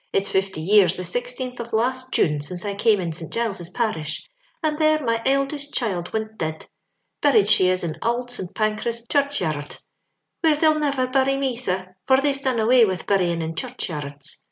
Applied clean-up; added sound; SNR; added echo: none; none; none; none.